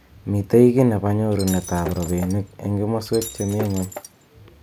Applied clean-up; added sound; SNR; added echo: none; Shatter; 13 dB; none.